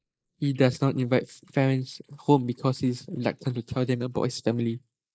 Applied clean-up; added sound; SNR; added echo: neural mask model Resemble Enhance denoiser.